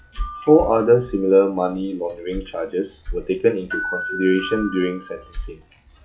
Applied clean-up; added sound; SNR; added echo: classical method log-MMSE.